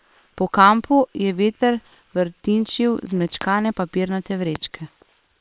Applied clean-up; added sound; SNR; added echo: neural separator model SepFormer WHAM!.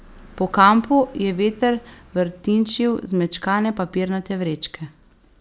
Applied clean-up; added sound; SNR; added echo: none; none; none; none.